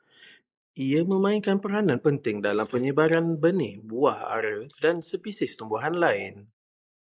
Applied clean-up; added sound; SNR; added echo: neural mask model Resemble Enhance denoiser.